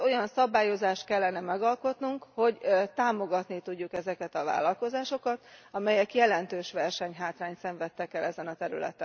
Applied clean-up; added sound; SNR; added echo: none; none; none; none.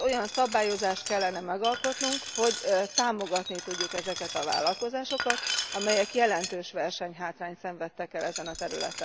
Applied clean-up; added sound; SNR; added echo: none; Glass; 6 dB; none.